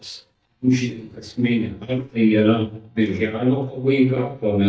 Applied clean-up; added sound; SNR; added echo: neural mask model DeepFilterNet 3.